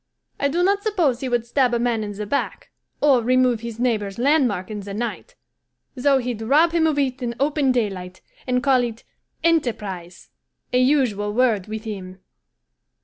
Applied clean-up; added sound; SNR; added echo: none; none; none; none.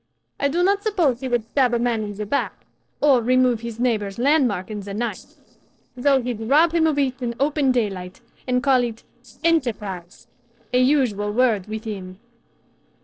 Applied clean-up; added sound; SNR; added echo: neural separator model SepFormer DNS4.